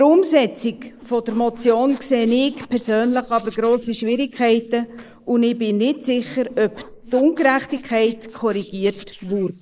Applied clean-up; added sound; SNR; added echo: neural mask model Resemble Enhance denoiser.